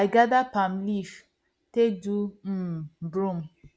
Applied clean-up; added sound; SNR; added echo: none; none; none; none.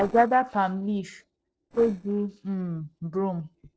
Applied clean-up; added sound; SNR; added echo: neural separator model SepFormer DNS4.